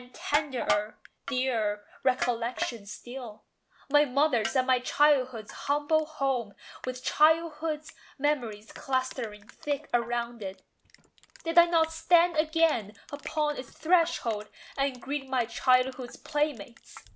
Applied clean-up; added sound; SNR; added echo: none; Crushing; 15 dB; none.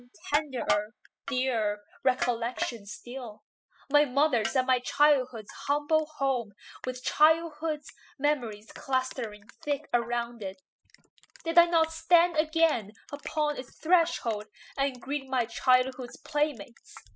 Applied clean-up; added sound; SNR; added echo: classical method spectral subtraction.